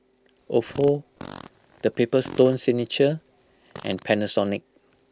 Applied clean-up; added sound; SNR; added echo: none; Fart; 19 dB; none.